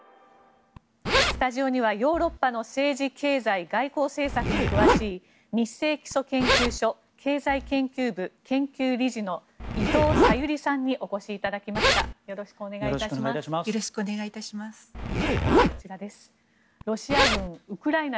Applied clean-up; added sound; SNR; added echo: none; Zipper (clothing); 1 dB; none.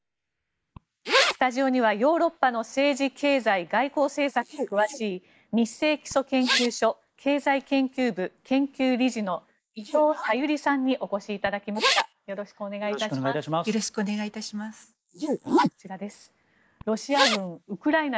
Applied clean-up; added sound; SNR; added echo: neural mask model Resemble Enhance denoiser.